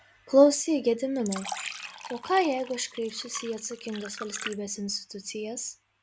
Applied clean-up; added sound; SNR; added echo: none; Fill (with liquid); 12 dB; none.